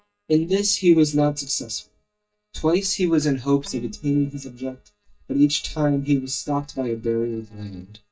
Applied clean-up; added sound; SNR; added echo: neural mask model DeepFilterNet 3.